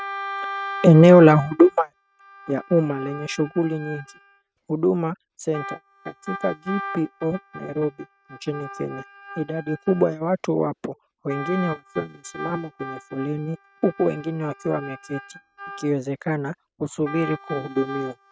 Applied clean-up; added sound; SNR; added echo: neural mask model RNNoise.